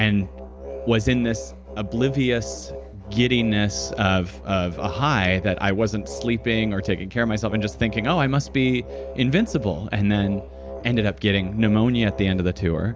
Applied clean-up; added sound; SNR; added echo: none; Musical instrument; 13 dB; none.